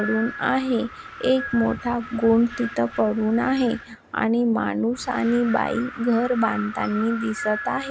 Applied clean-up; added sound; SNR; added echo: none; Wind; 13 dB; none.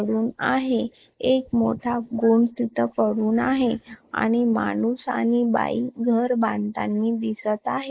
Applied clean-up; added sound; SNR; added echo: neural mask model Resemble Enhance denoiser.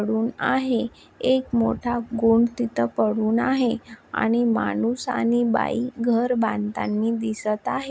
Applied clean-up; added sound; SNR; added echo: none; none; none; none.